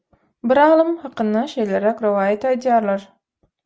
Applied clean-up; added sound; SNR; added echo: none; none; none; none.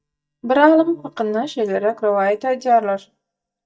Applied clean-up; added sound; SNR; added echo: neural mask model DeepFilterNet 3.